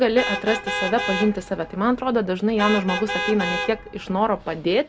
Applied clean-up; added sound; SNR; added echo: none; Vehicle horn, car horn, honking; 7 dB; none.